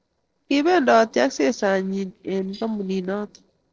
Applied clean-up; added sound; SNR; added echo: neural separator model SepFormer DNS4.